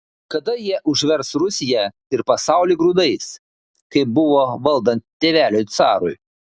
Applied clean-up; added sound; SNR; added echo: none; none; none; none.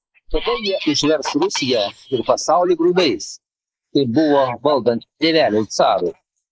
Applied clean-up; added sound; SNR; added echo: neural mask model Resemble Enhance denoiser.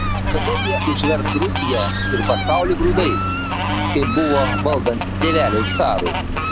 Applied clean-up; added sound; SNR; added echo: none; Engine + Fowl; -1 dB; none.